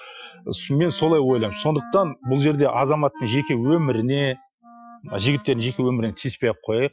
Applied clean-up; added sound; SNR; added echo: classical method Wiener filter.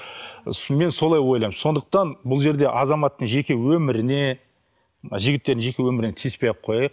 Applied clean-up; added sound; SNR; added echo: none; none; none; none.